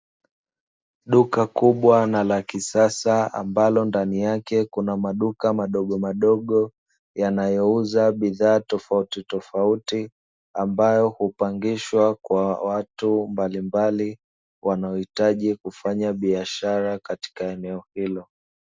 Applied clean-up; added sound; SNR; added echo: none; none; none; none.